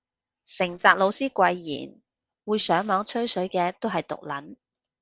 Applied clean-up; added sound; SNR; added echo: neural separator model SepFormer DNS4.